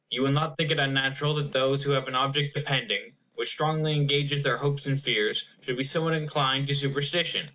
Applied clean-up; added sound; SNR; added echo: none; none; none; none.